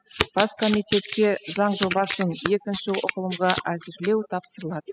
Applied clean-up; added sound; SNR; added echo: classical method spectral subtraction.